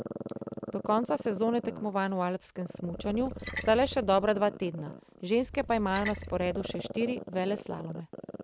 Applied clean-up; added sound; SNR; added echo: none; Splash, splatter + Growling; 11 dB; none.